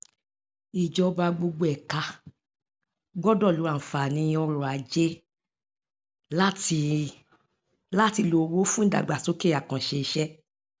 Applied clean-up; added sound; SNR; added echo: none; none; none; none.